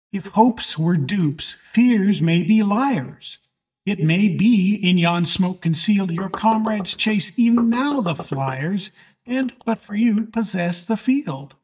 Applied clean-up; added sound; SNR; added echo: neural mask model DeepFilterNet 3.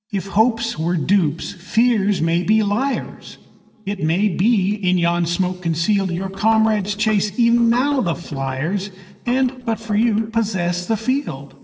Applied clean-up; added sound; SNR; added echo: neural separator model SepFormer DNS4.